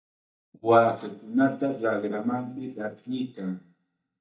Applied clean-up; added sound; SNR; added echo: neural mask model DeepFilterNet 3.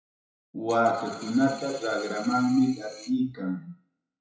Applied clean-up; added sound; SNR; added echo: classical method WPE with log-MMSE.